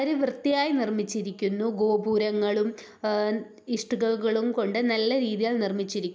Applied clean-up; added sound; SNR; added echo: none; none; none; none.